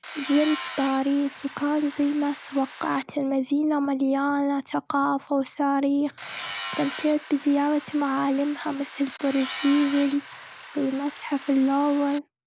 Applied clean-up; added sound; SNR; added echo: none; Tools; 8 dB; none.